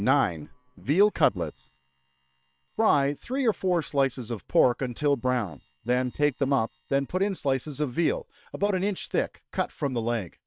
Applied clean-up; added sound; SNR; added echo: neural separator model SepFormer WHAM!.